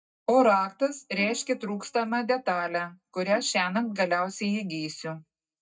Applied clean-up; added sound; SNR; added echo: neural mask model DeepFilterNet 3.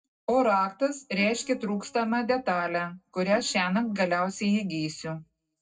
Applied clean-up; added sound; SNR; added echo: neural separator model SepFormer DNS4.